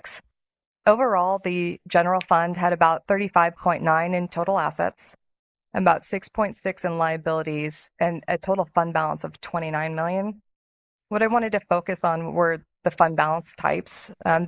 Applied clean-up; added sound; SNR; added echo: neural mask model Resemble Enhance denoiser.